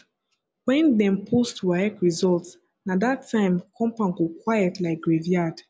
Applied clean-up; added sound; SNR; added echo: none; none; none; none.